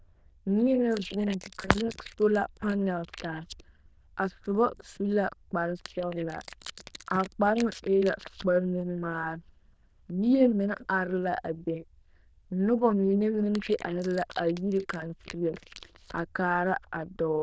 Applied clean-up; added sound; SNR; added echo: neural diffusion model UNIVERSE++.